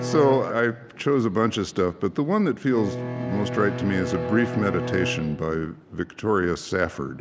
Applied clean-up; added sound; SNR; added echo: none; Bowed string instrument; 9 dB; none.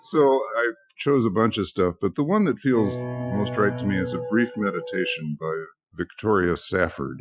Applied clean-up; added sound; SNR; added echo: classical method Wiener filter.